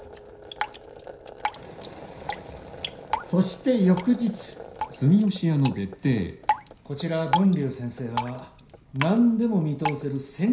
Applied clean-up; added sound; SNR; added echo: none; Drip; 9 dB; reverberation time 0.5 s.